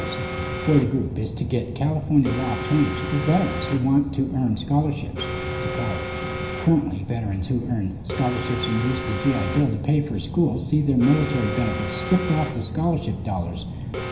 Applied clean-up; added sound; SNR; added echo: none; Alarm; 10 dB; reverberation time 0.9 s.